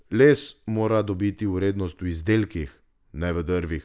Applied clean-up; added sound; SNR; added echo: none; none; none; none.